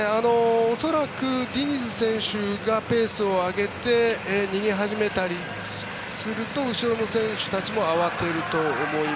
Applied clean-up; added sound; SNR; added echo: none; none; none; none.